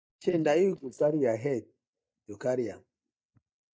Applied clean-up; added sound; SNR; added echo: neural mask model DeepFilterNet 3.